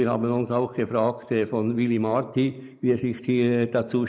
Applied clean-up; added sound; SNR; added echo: neural mask model Resemble Enhance denoiser.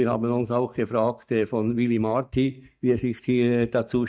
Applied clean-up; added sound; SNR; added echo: neural mask model DeepFilterNet 3.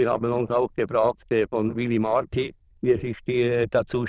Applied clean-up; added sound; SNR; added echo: neural diffusion model UNIVERSE++.